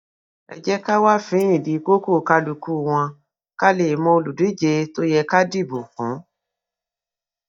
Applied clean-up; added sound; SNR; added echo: neural mask model DeepFilterNet 3.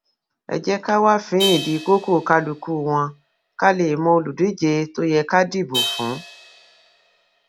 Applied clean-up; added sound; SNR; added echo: none; Crash cymbal; 12 dB; none.